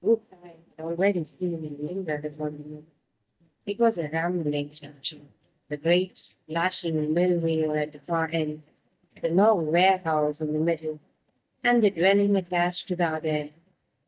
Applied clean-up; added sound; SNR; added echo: neural mask model DeepFilterNet 3.